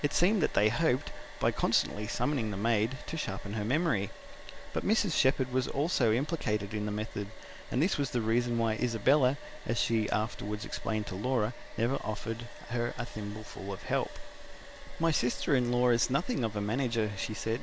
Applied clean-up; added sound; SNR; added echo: none; Domestic sounds, home sounds; 18 dB; none.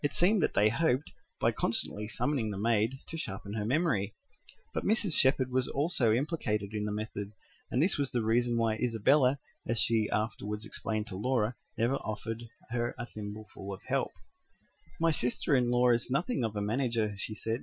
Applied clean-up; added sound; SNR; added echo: classical method Wiener filter.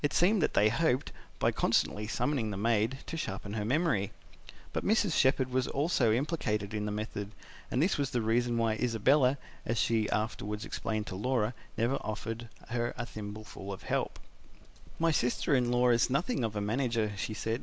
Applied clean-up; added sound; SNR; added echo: none; none; none; none.